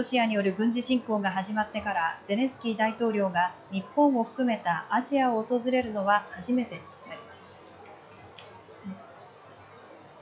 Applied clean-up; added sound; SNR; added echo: classical method log-MMSE.